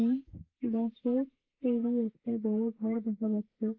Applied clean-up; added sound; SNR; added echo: neural mask model Resemble Enhance denoiser.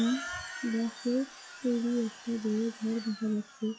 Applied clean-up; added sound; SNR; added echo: classical method log-MMSE.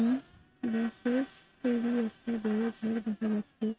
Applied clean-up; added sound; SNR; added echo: neural mask model RNNoise.